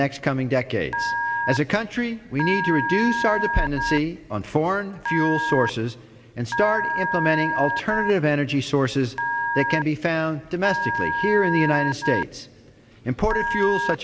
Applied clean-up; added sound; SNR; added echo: none; Telephone; 4 dB; reverberation time 1.2 s.